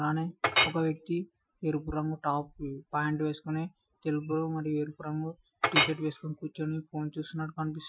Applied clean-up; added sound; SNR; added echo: classical method Wiener filter.